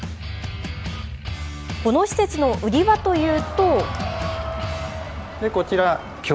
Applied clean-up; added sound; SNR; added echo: none; Crowd; 10 dB; none.